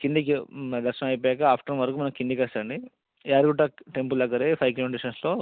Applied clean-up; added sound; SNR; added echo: none; none; none; none.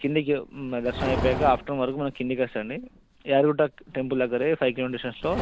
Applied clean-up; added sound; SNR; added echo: none; Livestock, farm animals, working animals; 10 dB; none.